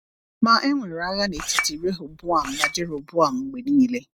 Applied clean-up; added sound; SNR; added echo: neural mask model RNNoise.